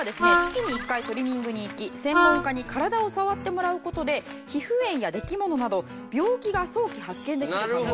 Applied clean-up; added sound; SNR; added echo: none; Wind instrument, woodwind instrument; -2 dB; none.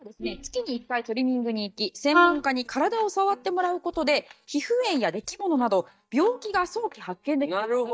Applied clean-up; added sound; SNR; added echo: neural mask model DeepFilterNet 3.